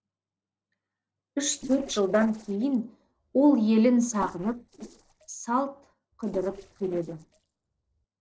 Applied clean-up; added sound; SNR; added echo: neural separator model SepFormer DNS4.